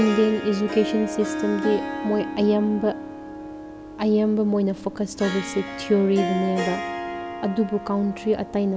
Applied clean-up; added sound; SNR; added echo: none; Harp; 8 dB; none.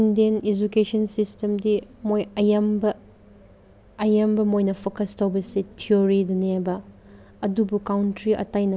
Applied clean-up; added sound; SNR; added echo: none; none; none; none.